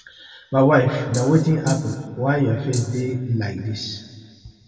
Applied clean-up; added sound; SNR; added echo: none; Rattle (instrument); 15 dB; reverberation time 2.2 s.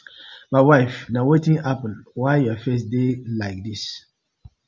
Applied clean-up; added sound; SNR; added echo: none; none; none; none.